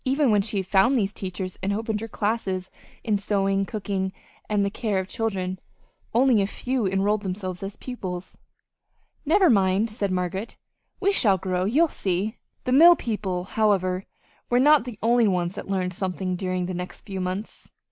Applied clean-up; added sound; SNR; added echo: neural mask model Resemble Enhance denoiser.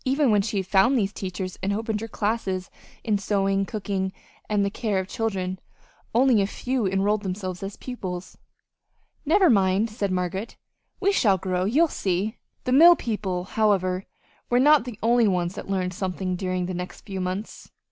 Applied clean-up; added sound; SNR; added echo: none; none; none; none.